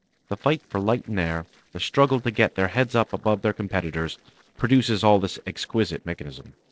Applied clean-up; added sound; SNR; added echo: neural separator model SepFormer DNS4.